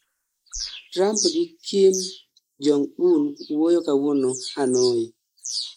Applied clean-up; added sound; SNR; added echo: neural mask model Resemble Enhance denoiser.